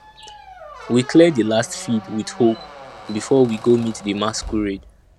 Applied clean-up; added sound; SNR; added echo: none; Squeak; 18 dB; none.